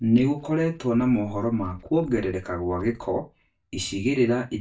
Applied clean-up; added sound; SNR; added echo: neural mask model DeepFilterNet 3.